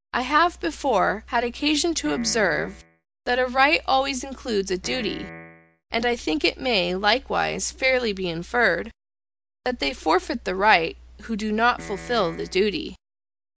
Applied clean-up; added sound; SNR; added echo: none; Piano; 16 dB; none.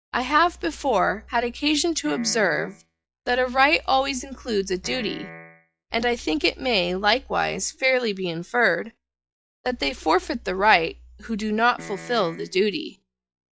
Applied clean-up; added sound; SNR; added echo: classical method log-MMSE.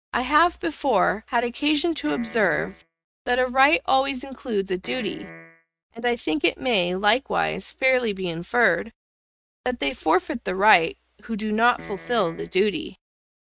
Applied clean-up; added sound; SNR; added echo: neural mask model RNNoise.